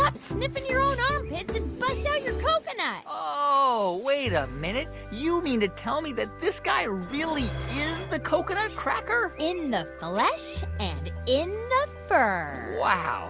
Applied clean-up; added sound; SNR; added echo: none; Dishes, pots, and pans; 17 dB; none.